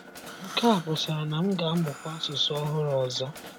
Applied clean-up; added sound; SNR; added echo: none; Breathing + Mechanisms; 15 dB; none.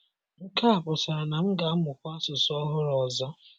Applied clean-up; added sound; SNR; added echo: none; none; none; none.